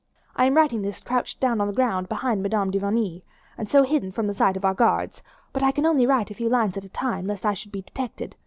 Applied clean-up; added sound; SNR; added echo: none; none; none; none.